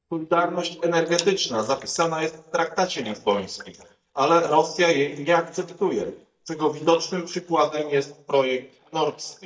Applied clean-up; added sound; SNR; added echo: neural mask model DeepFilterNet 3.